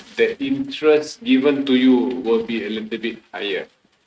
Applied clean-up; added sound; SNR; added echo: neural mask model RNNoise.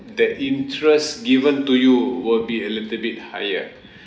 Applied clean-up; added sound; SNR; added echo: none; none; none; none.